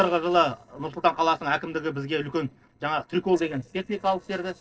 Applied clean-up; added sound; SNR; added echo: neural separator model SepFormer DNS4.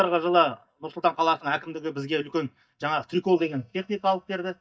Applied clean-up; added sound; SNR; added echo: neural mask model DeepFilterNet 3.